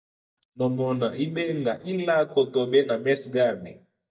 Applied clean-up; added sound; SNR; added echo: neural mask model DeepFilterNet 3.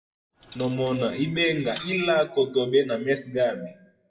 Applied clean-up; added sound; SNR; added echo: classical method WPE with log-MMSE.